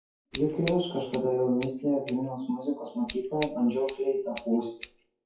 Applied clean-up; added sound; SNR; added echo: classical method WPE with log-MMSE.